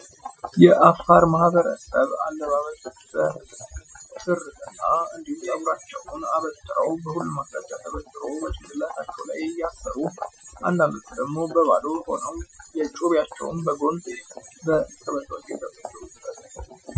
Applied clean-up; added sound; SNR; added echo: classical method Wiener filter.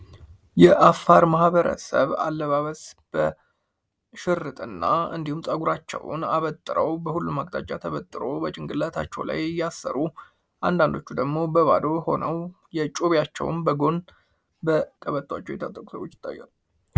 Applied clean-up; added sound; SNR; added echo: none; none; none; none.